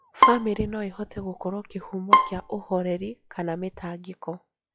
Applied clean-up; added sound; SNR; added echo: classical method log-MMSE.